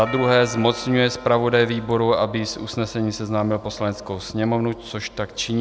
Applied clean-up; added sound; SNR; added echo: none; Doorbell; 18 dB; none.